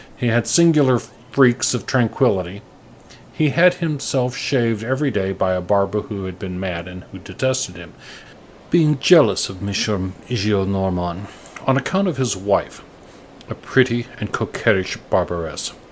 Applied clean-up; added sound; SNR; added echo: none; none; none; none.